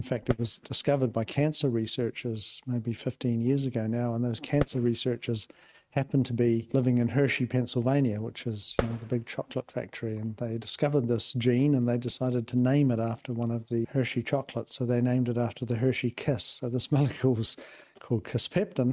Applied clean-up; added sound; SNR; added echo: neural mask model RNNoise.